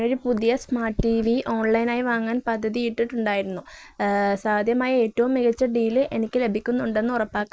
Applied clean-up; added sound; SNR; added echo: neural mask model Resemble Enhance denoiser.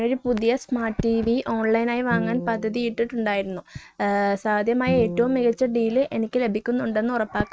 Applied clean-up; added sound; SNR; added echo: neural mask model RNNoise.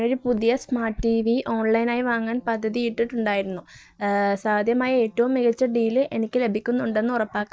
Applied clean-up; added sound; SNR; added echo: neural mask model DeepFilterNet 3.